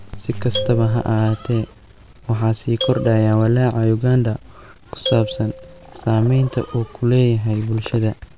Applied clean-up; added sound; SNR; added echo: none; Marimba, xylophone; 13 dB; none.